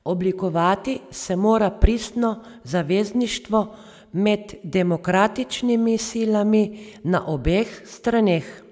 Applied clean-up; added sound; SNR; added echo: none; none; none; none.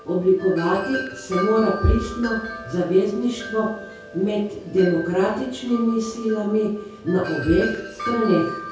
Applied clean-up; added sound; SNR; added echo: none; Wind chime; 12 dB; reverberation time 0.6 s.